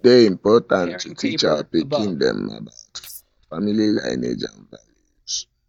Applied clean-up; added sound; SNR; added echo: neural mask model DeepFilterNet 3.